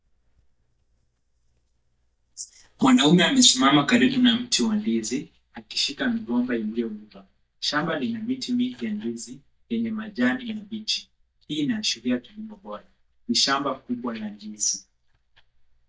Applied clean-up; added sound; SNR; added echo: neural mask model DeepFilterNet 3.